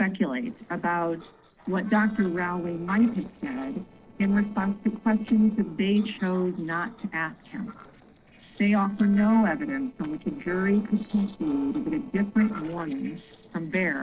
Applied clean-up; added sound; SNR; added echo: neural separator model SepFormer DNS4.